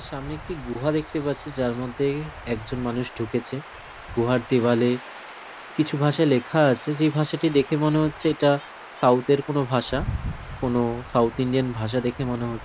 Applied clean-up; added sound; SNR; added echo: none; Stream / Chirp, tweet / Wind; 14 dB; none.